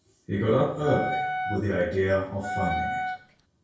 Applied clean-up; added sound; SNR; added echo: none; Wind instrument, woodwind instrument; 4 dB; reverberation time 0.6 s.